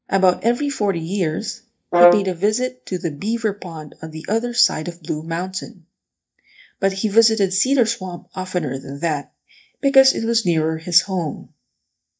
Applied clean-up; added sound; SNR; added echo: neural mask model DeepFilterNet 3.